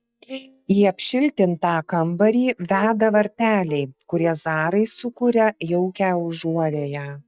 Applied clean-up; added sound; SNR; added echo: neural mask model DeepFilterNet 3.